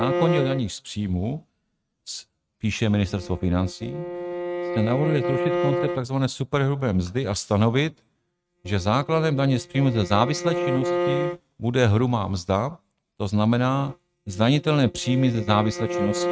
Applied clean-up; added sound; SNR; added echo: neural mask model RNNoise.